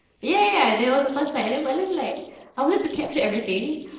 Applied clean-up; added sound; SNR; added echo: neural separator model SepFormer DNS4.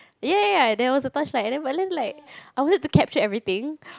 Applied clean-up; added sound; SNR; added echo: none; none; none; none.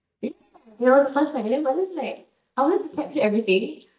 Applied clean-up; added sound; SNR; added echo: neural mask model DeepFilterNet 3.